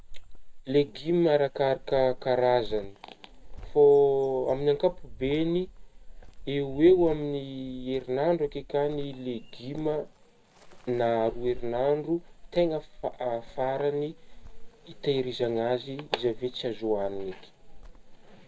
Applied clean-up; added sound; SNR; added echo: none; Cricket; 13 dB; none.